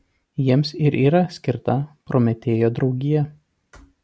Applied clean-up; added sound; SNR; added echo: none; none; none; none.